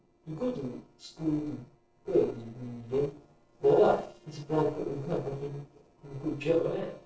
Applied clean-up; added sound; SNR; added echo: neural separator model SepFormer DNS4.